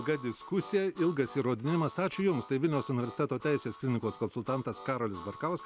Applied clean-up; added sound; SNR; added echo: none; Harmonica; 17 dB; none.